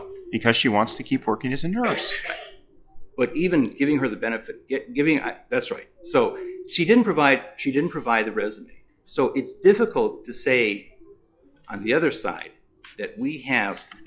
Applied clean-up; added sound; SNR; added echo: classical method log-MMSE.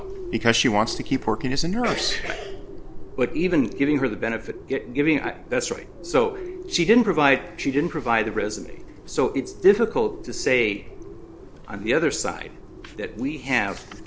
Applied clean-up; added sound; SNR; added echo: none; Bird; 17 dB; none.